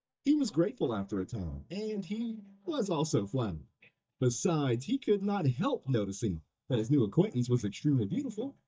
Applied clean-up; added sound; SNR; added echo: neural mask model DeepFilterNet 3.